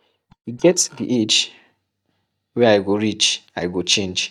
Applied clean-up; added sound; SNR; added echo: neural mask model DeepFilterNet 3.